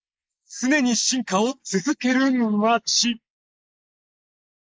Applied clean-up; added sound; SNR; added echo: neural mask model Resemble Enhance denoiser.